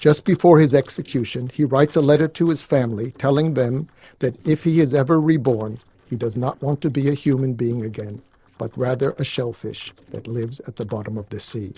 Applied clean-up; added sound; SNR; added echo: neural separator model SepFormer DNS4.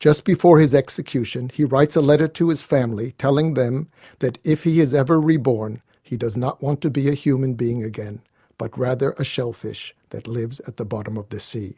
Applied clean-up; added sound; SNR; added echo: none; none; none; none.